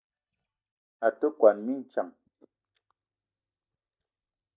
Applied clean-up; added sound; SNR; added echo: neural mask model DeepFilterNet 3.